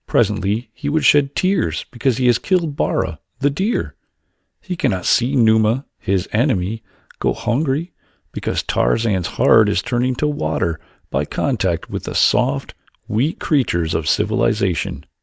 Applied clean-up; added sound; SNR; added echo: none; none; none; none.